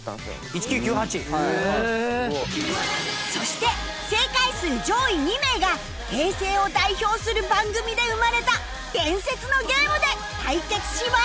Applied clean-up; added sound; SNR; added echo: none; none; none; none.